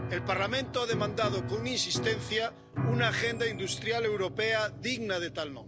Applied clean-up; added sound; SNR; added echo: none; Piano; 5 dB; none.